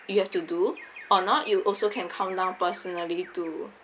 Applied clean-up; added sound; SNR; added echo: none; Bird vocalization, bird call, bird song; 20 dB; none.